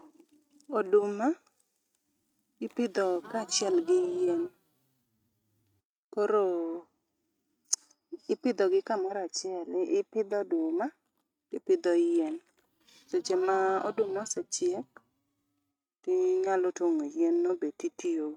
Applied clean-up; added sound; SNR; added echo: neural mask model RNNoise.